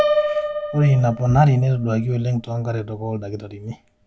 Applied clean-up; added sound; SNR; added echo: none; Piano; 7 dB; none.